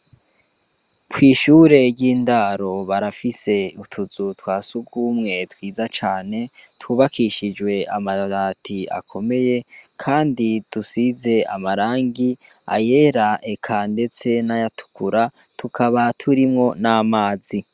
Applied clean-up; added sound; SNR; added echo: none; none; none; none.